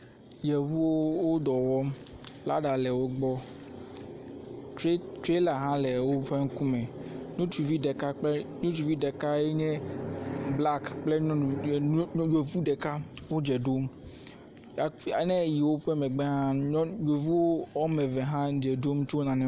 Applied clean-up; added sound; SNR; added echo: none; none; none; none.